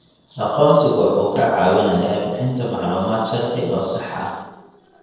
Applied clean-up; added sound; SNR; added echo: neural separator model SepFormer DNS4.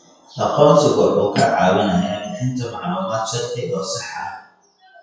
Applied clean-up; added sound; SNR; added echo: classical method WPE with log-MMSE.